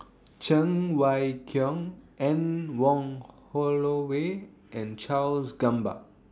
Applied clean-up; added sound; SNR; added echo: none; none; none; none.